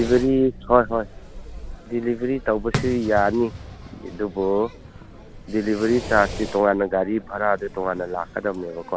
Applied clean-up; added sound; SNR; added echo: none; Fireworks; 12 dB; none.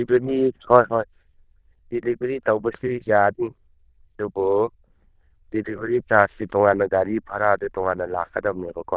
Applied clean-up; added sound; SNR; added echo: neural diffusion model UNIVERSE++.